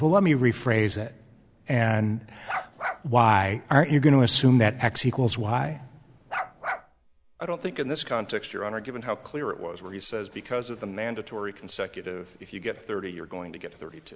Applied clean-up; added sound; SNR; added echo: none; Bark; 7 dB; none.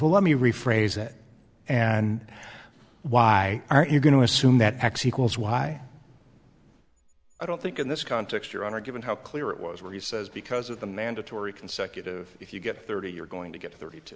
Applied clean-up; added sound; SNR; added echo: none; none; none; none.